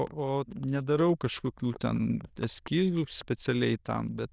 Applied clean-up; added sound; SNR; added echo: neural diffusion model UNIVERSE++.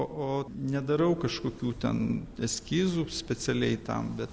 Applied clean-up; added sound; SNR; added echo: none; none; none; none.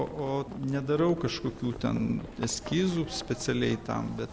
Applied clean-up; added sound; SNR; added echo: none; Livestock, farm animals, working animals; 16 dB; none.